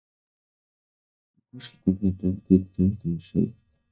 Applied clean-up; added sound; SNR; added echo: neural mask model DeepFilterNet 3.